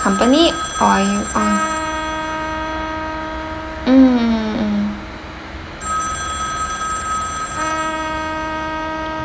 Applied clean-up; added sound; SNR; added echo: none; Telephone + Trumpet; 4 dB; none.